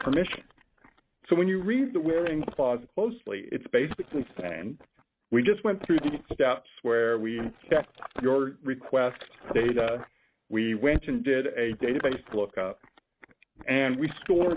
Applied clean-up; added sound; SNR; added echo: neural mask model RNNoise.